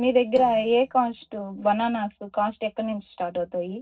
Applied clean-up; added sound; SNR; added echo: neural separator model SepFormer DNS4.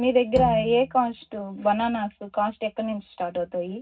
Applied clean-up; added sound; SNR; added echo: none; Bowed string instrument; 10 dB; reverberation time 0.4 s.